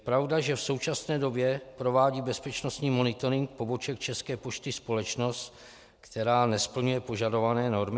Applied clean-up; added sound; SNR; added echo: none; none; none; none.